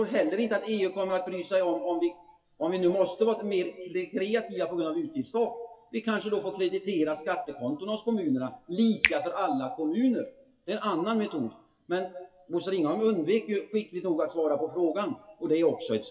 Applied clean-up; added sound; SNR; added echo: classical method WPE with log-MMSE.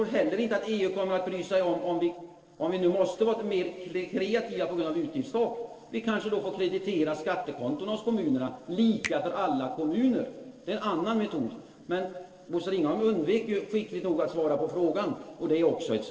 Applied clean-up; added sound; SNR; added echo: neural separator model SepFormer DNS4.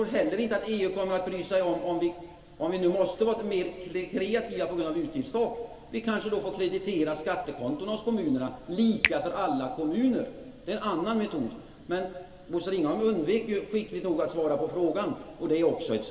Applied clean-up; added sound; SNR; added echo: none; Finger snapping; 8 dB; reverberation time 1.8 s.